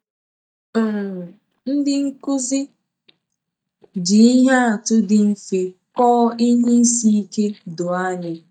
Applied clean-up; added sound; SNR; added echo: neural mask model DeepFilterNet 3.